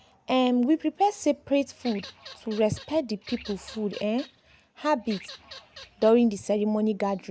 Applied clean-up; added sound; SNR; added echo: none; Bird vocalization, bird call, bird song / Fowl; 19 dB; none.